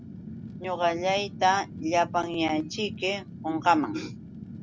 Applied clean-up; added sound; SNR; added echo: none; Fire; 12 dB; none.